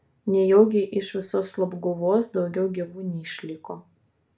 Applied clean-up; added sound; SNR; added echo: none; none; none; reverberation time 0.3 s.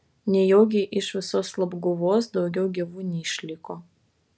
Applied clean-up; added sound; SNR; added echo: none; none; none; none.